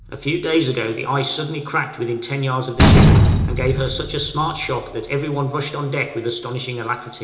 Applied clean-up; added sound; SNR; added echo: none; Slam; -2 dB; reverberation time 0.8 s.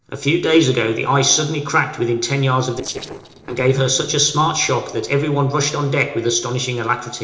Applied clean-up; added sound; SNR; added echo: neural separator model SepFormer DNS4.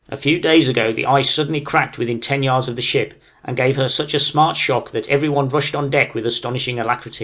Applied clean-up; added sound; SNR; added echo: none; none; none; none.